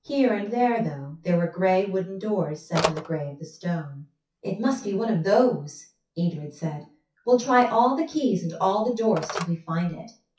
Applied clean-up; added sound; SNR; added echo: classical method WPE with log-MMSE.